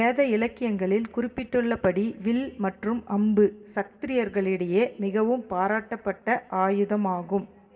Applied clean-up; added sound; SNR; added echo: none; none; none; reverberation time 1.0 s.